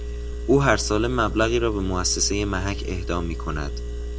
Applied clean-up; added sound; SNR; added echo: none; Engine; 5 dB; none.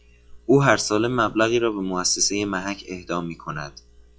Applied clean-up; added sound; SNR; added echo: classical method log-MMSE.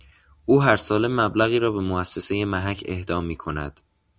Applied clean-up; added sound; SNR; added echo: none; none; none; none.